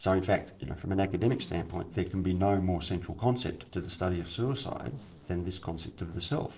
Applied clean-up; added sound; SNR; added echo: neural separator model SepFormer DNS4.